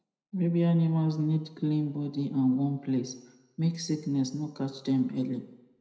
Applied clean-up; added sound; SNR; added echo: none; none; none; reverberation time 0.8 s.